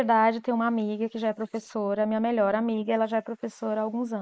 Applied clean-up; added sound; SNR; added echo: neural mask model Resemble Enhance denoiser.